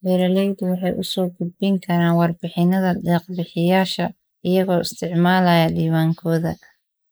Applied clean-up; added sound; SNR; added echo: neural mask model Resemble Enhance denoiser.